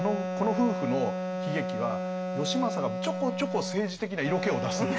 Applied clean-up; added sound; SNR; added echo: none; Wind instrument, woodwind instrument; 2 dB; none.